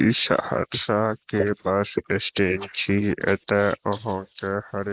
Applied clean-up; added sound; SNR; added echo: neural mask model Resemble Enhance denoiser.